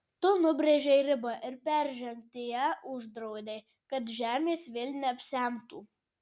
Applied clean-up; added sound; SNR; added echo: none; none; none; none.